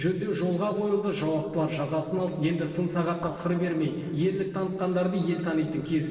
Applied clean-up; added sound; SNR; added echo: neural separator model SepFormer DNS4.